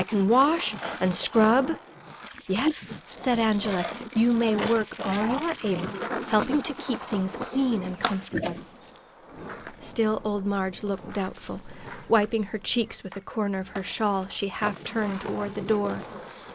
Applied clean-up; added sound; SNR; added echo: neural mask model Resemble Enhance denoiser.